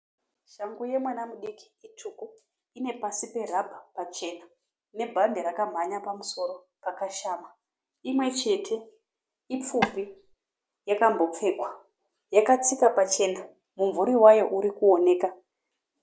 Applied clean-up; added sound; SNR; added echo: none; Tap / Wood; 4 dB; none.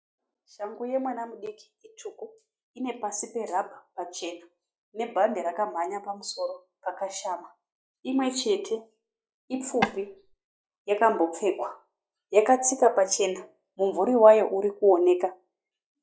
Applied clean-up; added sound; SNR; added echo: classical method log-MMSE.